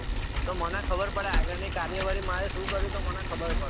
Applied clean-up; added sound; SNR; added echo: none; Bicycle; -4 dB; none.